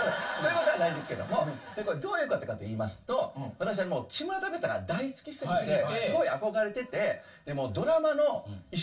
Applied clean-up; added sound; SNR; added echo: none; none; none; reverberation time 0.2 s.